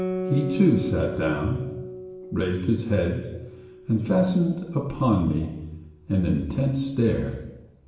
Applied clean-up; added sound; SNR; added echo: none; Guitar; 11 dB; reverberation time 1.1 s.